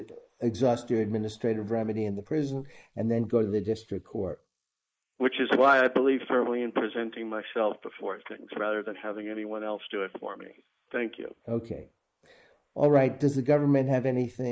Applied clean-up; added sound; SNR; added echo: neural mask model Resemble Enhance denoiser.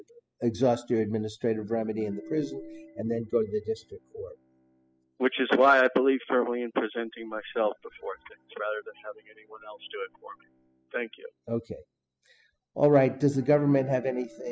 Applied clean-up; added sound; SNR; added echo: classical method spectral subtraction.